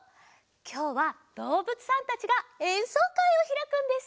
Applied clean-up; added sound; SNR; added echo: none; none; none; none.